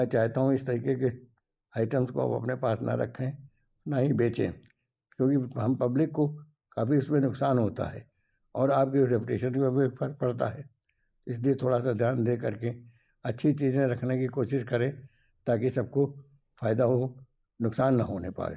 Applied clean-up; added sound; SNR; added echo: neural mask model Resemble Enhance denoiser.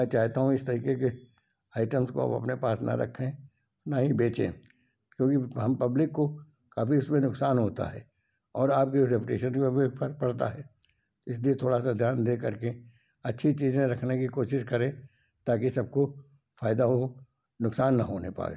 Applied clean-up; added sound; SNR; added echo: none; none; none; none.